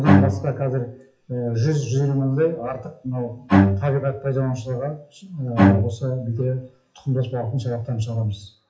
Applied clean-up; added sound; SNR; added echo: classical method WPE with log-MMSE.